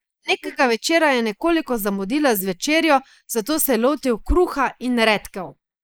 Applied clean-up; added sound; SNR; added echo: neural mask model Resemble Enhance denoiser.